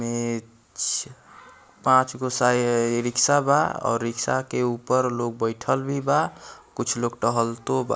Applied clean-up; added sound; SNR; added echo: none; none; none; none.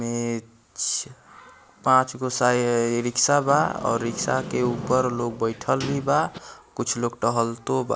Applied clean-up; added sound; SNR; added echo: none; Sliding door; 11 dB; none.